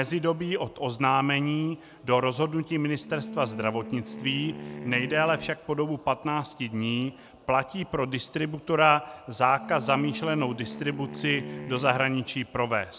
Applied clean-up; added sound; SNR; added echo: none; Wind instrument, woodwind instrument; 12 dB; none.